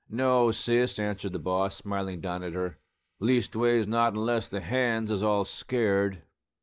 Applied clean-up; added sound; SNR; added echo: neural mask model Resemble Enhance denoiser.